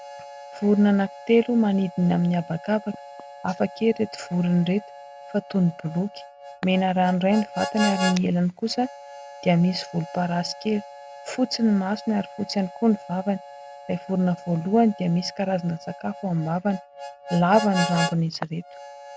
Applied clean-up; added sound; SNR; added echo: none; Harmonica; 13 dB; none.